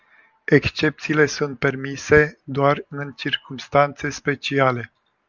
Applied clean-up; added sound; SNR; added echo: none; none; none; none.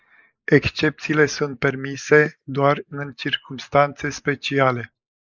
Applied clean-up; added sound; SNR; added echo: neural mask model Resemble Enhance denoiser.